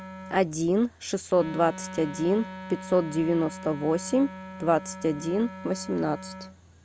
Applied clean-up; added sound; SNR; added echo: none; Wind instrument, woodwind instrument; 14 dB; none.